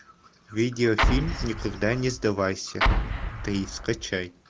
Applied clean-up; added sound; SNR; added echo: none; Explosion; -1 dB; none.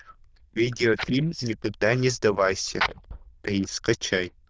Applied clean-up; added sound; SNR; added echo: neural diffusion model UNIVERSE++.